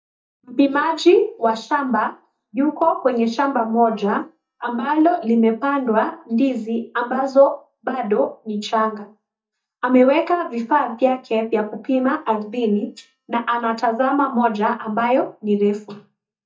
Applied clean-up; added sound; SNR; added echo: neural mask model DeepFilterNet 3.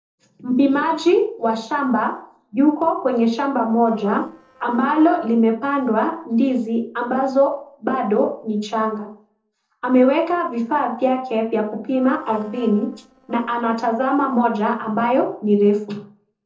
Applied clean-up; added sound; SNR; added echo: neural separator model SepFormer DNS4.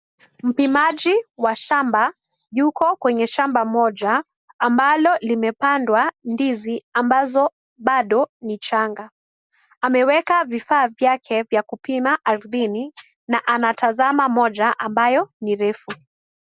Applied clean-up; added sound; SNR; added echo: none; none; none; none.